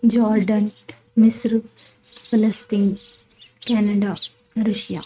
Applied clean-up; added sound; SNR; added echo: neural mask model RNNoise.